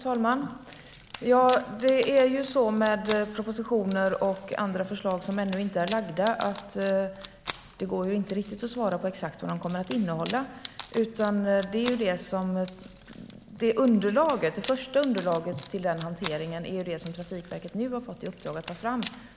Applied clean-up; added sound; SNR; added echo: none; Wood; 18 dB; none.